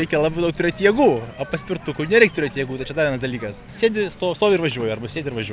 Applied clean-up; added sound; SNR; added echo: none; none; none; none.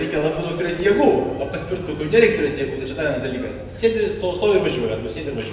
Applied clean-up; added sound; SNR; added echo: none; Engine starting / Car; 17 dB; reverberation time 1.0 s.